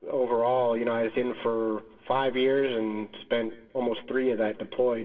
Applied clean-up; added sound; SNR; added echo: none; none; none; reverberation time 1.6 s.